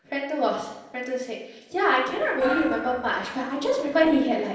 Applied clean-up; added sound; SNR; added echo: neural separator model SepFormer DNS4.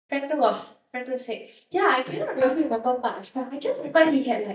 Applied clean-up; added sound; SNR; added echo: neural mask model DeepFilterNet 3.